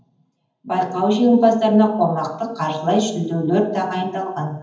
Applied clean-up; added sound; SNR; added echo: none; none; none; reverberation time 0.8 s.